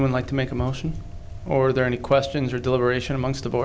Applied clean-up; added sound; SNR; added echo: none; none; none; none.